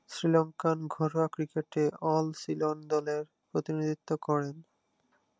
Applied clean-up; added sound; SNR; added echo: none; none; none; none.